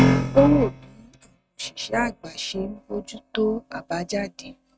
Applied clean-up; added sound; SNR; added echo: neural mask model RNNoise.